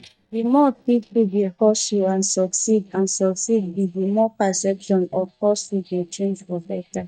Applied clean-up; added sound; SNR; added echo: neural mask model DeepFilterNet 3.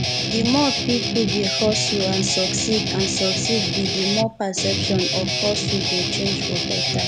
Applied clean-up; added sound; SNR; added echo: none; Guitar; -1 dB; none.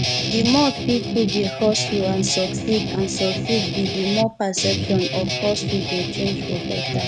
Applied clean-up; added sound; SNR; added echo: neural mask model RNNoise.